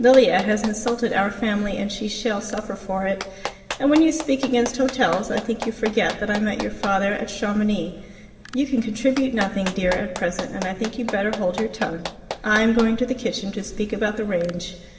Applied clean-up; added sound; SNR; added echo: none; Clapping; 14 dB; reverberation time 2.9 s.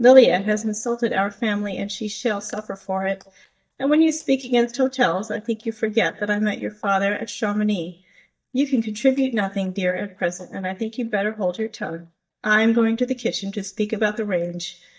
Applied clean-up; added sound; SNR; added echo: neural mask model DeepFilterNet 3.